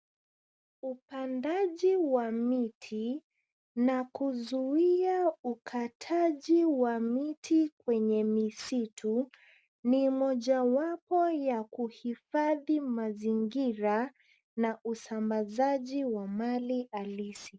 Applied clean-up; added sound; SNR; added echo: none; none; none; none.